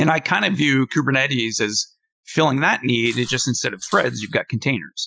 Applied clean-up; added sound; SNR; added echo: classical method Wiener filter.